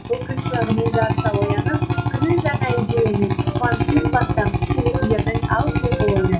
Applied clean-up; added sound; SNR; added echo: classical method log-MMSE.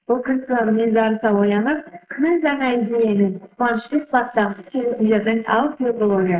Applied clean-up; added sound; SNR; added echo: neural mask model Resemble Enhance denoiser.